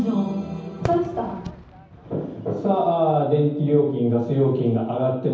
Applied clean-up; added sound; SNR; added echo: none; Fireworks; 16 dB; reverberation time 0.9 s.